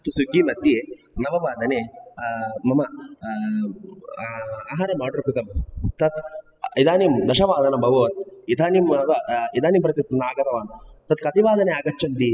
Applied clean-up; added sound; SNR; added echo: classical method spectral subtraction.